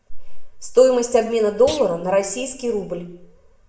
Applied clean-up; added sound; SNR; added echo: none; Thump, thud; 20 dB; reverberation time 0.7 s.